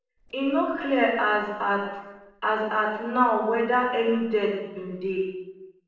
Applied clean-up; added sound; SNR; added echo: neural separator model SepFormer DNS4.